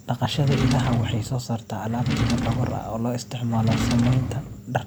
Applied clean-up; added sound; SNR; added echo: none; Drawer open or close; 2 dB; none.